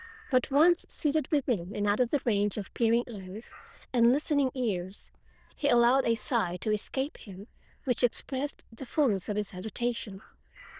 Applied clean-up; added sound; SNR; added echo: neural diffusion model UNIVERSE++.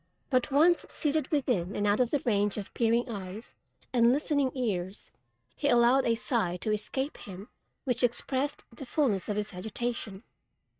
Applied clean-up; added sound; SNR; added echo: neural mask model RNNoise.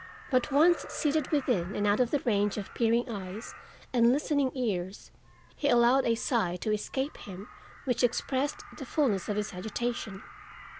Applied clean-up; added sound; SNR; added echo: none; Crow; 19 dB; none.